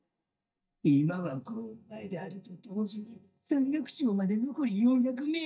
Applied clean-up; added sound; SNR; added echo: neural mask model DeepFilterNet 3.